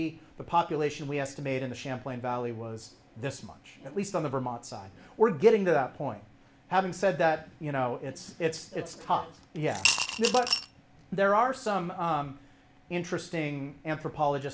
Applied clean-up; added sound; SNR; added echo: none; Coin (dropping) / Glass; -1 dB; none.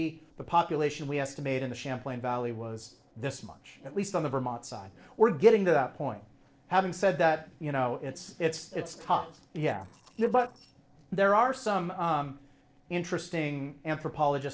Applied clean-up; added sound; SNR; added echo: neural separator model SepFormer DNS4.